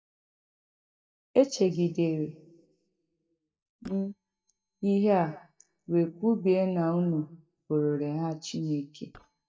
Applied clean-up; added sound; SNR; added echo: neural mask model DeepFilterNet 3.